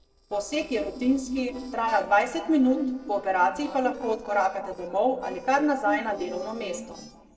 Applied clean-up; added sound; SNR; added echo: neural separator model SepFormer DNS4.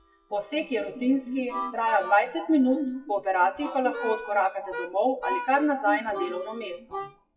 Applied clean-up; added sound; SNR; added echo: classical method WPE with log-MMSE.